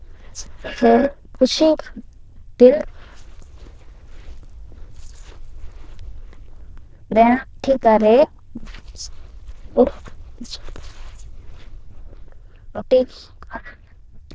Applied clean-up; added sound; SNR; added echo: neural diffusion model UNIVERSE++.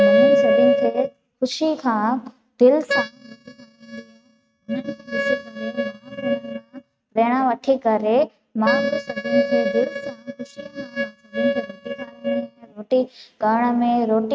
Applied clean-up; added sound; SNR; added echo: neural mask model RNNoise.